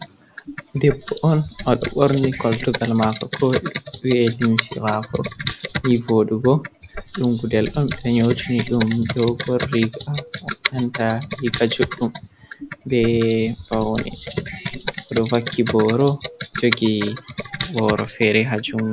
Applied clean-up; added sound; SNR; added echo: none; Computer keyboard; 9 dB; none.